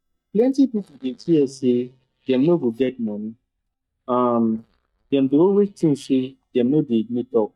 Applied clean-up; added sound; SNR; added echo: neural mask model DeepFilterNet 3.